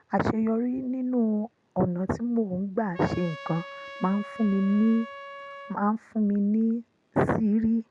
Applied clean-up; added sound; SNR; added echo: none; Trumpet; 16 dB; none.